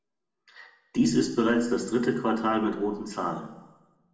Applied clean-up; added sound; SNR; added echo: none; none; none; reverberation time 0.8 s.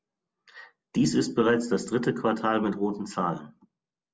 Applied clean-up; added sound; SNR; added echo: none; none; none; none.